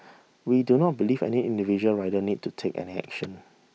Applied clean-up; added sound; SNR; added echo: none; none; none; none.